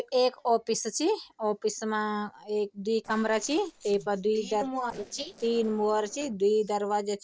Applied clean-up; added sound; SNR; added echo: neural separator model SepFormer DNS4.